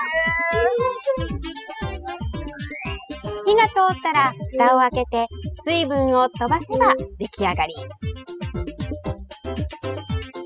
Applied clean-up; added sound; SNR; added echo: classical method spectral subtraction.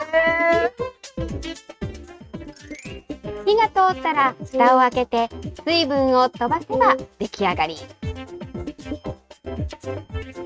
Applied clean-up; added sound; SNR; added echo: neural mask model RNNoise.